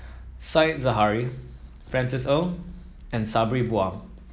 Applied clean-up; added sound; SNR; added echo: none; none; none; none.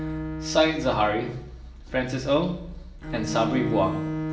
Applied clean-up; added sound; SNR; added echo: none; Bowed string instrument; 7 dB; reverberation time 0.7 s.